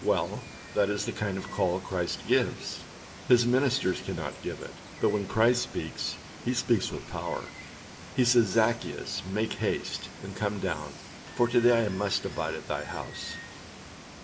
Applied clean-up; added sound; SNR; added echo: none; Water; 15 dB; reverberation time 1.0 s.